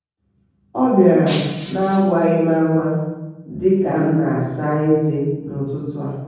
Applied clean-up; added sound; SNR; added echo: none; Shatter; 16 dB; reverberation time 1.3 s.